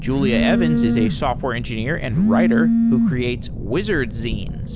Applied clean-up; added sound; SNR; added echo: none; Telephone; -3 dB; none.